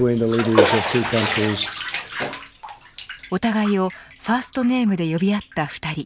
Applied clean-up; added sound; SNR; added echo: none; Bathtub (filling or washing); 5 dB; none.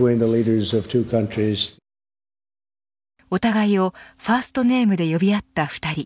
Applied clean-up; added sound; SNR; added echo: none; none; none; none.